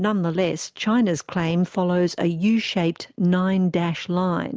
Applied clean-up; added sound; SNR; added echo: none; none; none; none.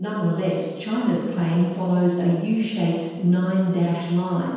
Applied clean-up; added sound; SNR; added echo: none; none; none; reverberation time 1.2 s.